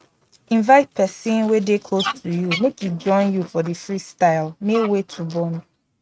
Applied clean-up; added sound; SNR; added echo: neural mask model RNNoise.